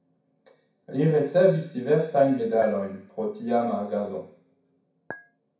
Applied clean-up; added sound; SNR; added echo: none; Chink, clink; 18 dB; reverberation time 0.6 s.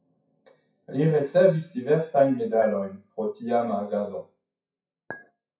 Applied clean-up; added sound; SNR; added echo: classical method WPE with log-MMSE.